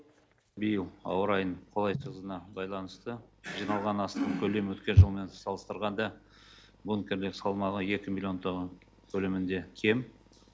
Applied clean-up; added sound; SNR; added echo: none; none; none; none.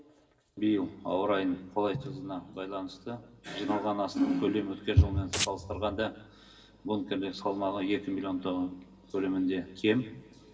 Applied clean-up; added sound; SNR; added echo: none; Domestic sounds, home sounds; 5 dB; reverberation time 2.0 s.